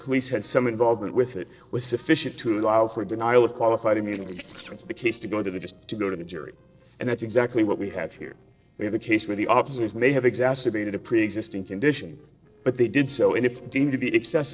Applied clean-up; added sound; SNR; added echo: neural separator model SepFormer DNS4.